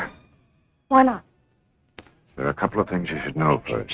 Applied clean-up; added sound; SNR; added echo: neural mask model RNNoise.